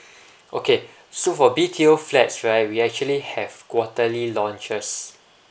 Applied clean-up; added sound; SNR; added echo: none; none; none; none.